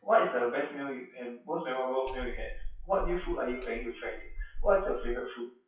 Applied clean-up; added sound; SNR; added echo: classical method WPE with log-MMSE.